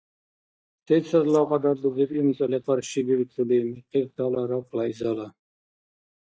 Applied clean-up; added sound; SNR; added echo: neural mask model DeepFilterNet 3.